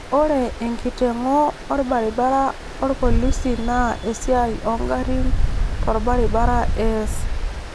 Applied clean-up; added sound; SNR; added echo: none; Stream; 1 dB; none.